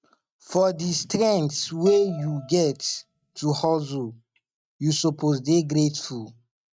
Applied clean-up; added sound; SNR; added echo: neural mask model RNNoise.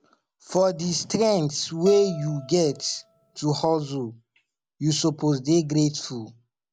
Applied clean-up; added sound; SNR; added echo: none; Bowed string instrument; 15 dB; none.